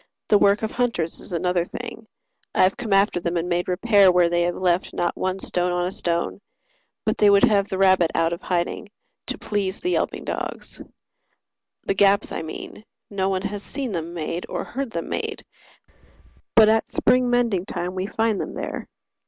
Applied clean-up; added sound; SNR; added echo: none; none; none; none.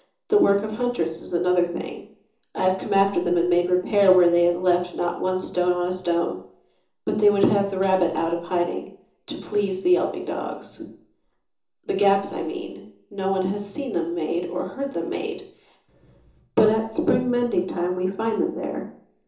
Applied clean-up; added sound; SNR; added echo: none; none; none; reverberation time 0.6 s.